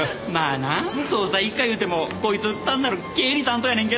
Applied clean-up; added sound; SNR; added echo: none; none; none; none.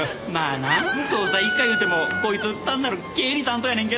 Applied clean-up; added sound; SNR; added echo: none; Chicken, rooster; 4 dB; none.